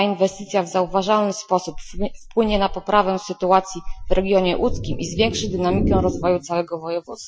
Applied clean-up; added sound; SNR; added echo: classical method Wiener filter.